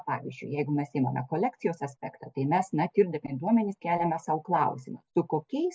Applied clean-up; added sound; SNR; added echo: none; none; none; none.